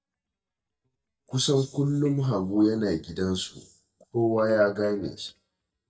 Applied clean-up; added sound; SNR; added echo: neural mask model DeepFilterNet 3.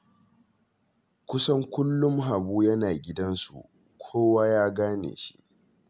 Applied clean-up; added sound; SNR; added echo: none; none; none; none.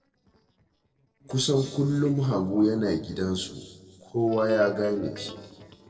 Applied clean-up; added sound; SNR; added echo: neural separator model SepFormer DNS4.